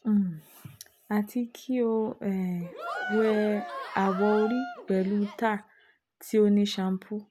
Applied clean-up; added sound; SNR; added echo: none; Cheering; 10 dB; none.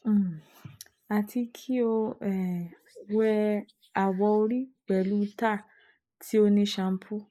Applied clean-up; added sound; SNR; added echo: neural mask model Resemble Enhance denoiser.